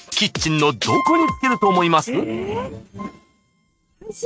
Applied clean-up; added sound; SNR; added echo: neural mask model RNNoise.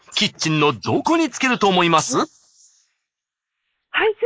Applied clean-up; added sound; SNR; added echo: neural mask model Resemble Enhance denoiser.